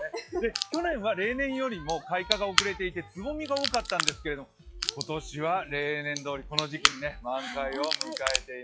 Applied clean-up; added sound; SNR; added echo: classical method log-MMSE.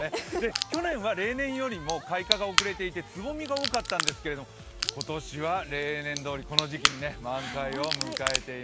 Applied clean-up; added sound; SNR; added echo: none; Crack / Crackle; 2 dB; none.